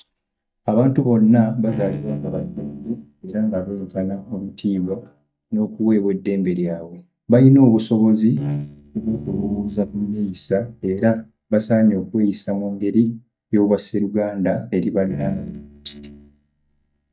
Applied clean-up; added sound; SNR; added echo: neural mask model DeepFilterNet 3.